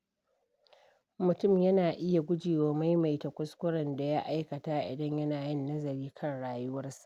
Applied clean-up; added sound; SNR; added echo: none; none; none; none.